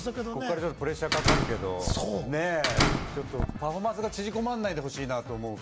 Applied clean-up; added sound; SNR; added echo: none; Slam; -3 dB; none.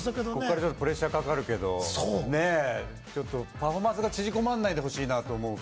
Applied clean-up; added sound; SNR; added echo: none; none; none; none.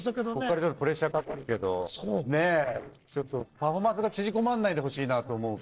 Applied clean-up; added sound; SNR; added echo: neural separator model SepFormer DNS4.